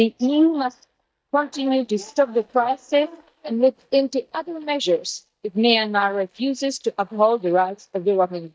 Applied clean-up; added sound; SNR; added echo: neural mask model DeepFilterNet 3.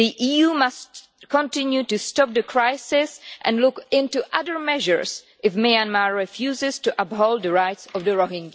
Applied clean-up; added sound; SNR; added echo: none; none; none; none.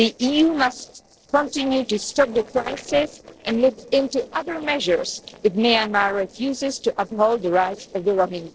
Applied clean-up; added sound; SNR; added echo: neural separator model SepFormer DNS4.